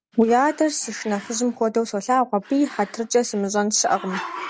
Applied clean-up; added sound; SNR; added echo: none; Growling; 17 dB; none.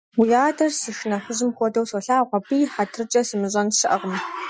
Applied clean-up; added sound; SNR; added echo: classical method Wiener filter.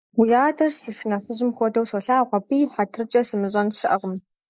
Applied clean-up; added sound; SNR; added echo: neural mask model Resemble Enhance denoiser.